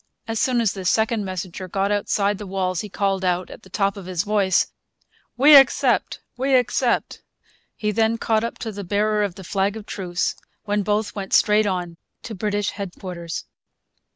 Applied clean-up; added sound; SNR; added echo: none; none; none; none.